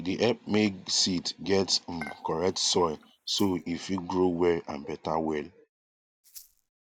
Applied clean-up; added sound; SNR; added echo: none; Rattle (instrument) + Dishes, pots, and pans / Chink, clink; 19 dB; none.